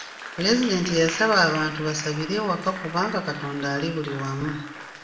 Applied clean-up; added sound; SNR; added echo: none; Applause; 12 dB; reverberation time 0.7 s.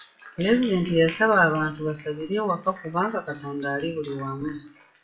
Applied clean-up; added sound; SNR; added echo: classical method WPE with log-MMSE.